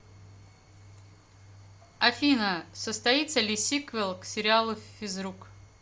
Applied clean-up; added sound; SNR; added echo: none; none; none; none.